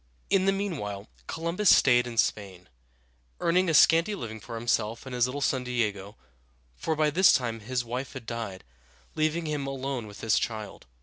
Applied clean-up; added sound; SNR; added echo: none; none; none; none.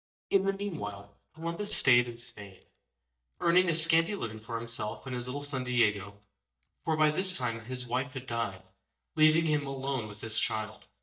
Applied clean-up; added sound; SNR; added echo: neural mask model DeepFilterNet 3.